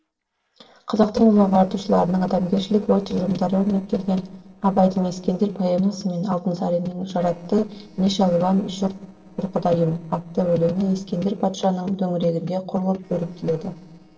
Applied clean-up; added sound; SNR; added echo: neural separator model SepFormer DNS4.